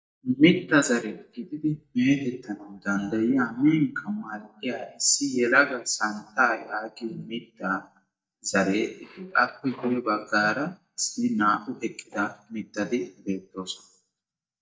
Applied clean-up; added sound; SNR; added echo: neural mask model DeepFilterNet 3.